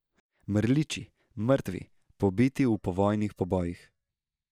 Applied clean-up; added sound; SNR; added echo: neural mask model DeepFilterNet 3.